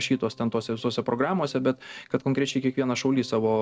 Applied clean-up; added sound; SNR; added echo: neural separator model SepFormer DNS4.